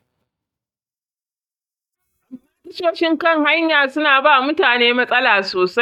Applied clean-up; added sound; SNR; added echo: neural mask model DeepFilterNet 3.